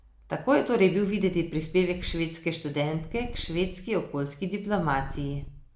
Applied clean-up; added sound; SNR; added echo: none; Purr; 14 dB; none.